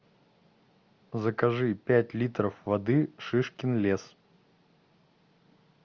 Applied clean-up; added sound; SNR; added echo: none; none; none; none.